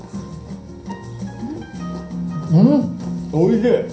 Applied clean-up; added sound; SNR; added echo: none; none; none; reverberation time 0.6 s.